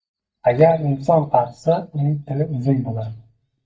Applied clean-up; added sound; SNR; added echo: neural mask model DeepFilterNet 3.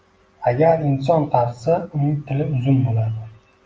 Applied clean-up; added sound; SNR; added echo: none; none; none; none.